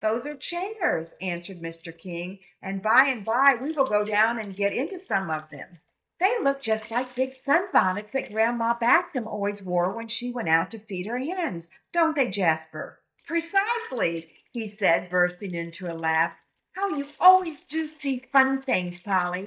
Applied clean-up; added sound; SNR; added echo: neural mask model DeepFilterNet 3.